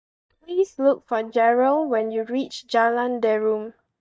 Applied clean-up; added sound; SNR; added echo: neural mask model DeepFilterNet 3.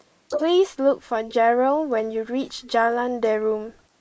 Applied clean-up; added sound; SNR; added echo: neural mask model Resemble Enhance denoiser.